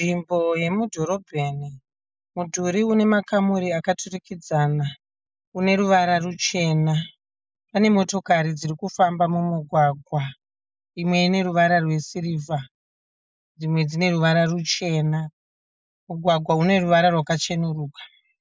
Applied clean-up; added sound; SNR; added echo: neural mask model Resemble Enhance denoiser.